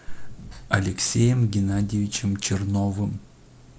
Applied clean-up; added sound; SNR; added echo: none; none; none; none.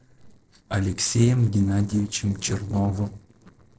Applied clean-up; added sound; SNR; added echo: neural separator model SepFormer DNS4.